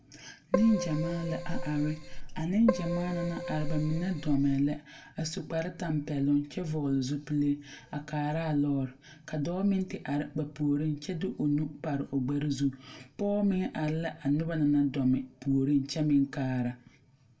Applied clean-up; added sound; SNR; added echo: none; Keyboard (musical); 4 dB; reverberation time 0.1 s.